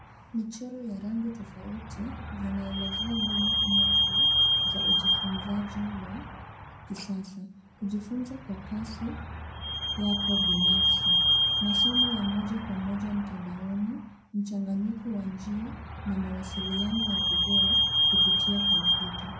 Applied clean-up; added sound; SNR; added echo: none; Squeak / Vehicle; -5 dB; reverberation time 0.6 s.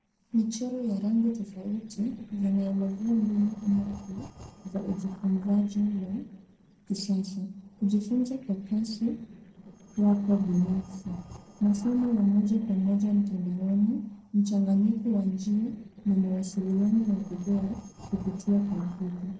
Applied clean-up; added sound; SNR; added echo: neural separator model SepFormer DNS4.